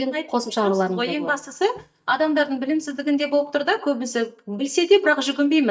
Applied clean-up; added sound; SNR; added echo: neural mask model DeepFilterNet 3.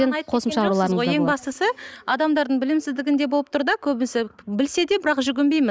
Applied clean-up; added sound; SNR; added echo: none; none; none; none.